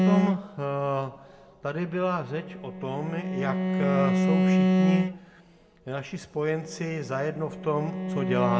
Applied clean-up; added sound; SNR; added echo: none; Bowed string instrument; -3 dB; reverberation time 0.5 s.